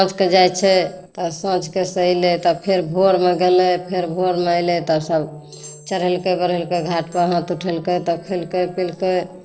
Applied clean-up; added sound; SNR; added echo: neural separator model SepFormer DNS4.